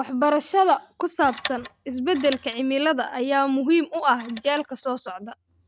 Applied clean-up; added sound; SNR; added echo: neural mask model RNNoise.